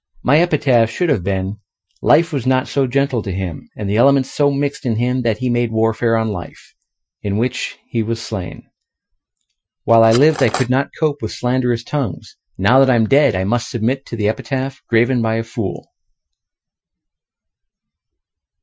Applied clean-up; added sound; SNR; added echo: classical method Wiener filter.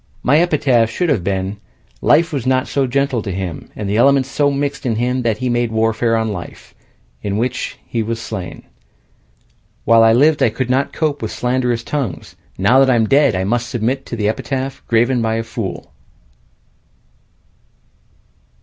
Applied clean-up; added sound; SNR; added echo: none; none; none; none.